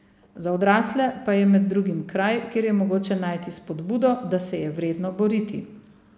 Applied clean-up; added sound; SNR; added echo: none; none; none; none.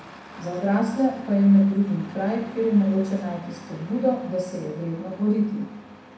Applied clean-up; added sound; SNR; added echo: none; Engine starting; 19 dB; reverberation time 0.6 s.